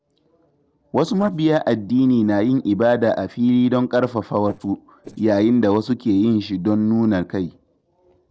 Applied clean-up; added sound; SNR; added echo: neural separator model SepFormer DNS4.